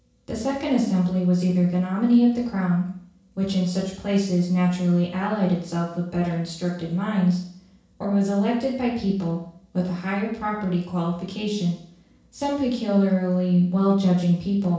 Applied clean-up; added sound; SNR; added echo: none; none; none; reverberation time 0.7 s.